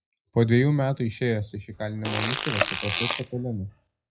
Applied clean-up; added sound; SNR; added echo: classical method WPE with log-MMSE.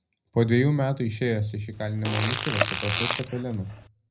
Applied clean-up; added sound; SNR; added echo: none; Fart; 4 dB; reverberation time 0.4 s.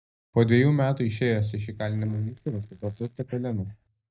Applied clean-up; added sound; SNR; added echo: neural mask model DeepFilterNet 3.